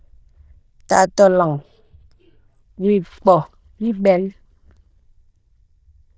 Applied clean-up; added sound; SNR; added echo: neural diffusion model UNIVERSE++.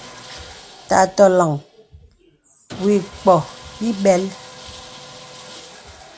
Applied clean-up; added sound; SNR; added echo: none; Sawing; 19 dB; none.